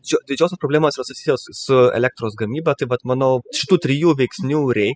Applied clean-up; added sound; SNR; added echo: classical method spectral subtraction.